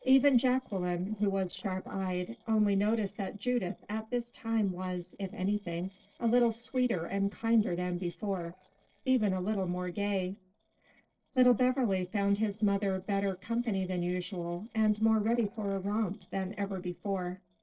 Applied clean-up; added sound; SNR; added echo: neural separator model SepFormer DNS4.